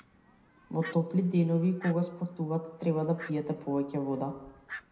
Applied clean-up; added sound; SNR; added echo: none; Fowl; 19 dB; reverberation time 0.8 s.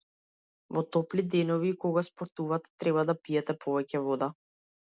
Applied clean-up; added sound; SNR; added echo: none; none; none; none.